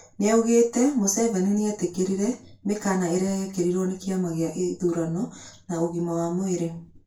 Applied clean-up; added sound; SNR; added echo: none; none; none; reverberation time 0.2 s.